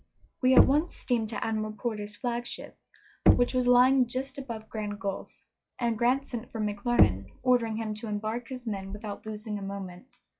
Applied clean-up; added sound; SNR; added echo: classical method log-MMSE.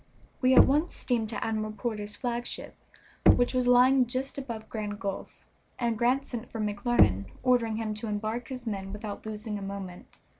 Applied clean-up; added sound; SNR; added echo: none; Knock; 2 dB; none.